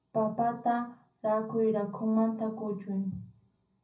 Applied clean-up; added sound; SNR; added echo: none; none; none; reverberation time 0.4 s.